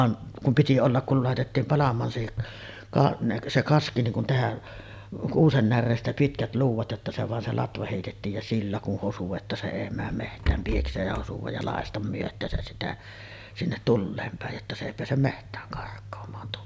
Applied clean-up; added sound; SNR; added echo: none; Rattle / Breathing; 6 dB; none.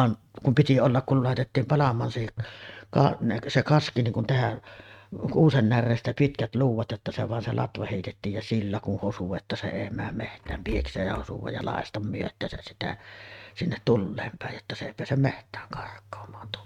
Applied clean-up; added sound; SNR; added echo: neural mask model RNNoise.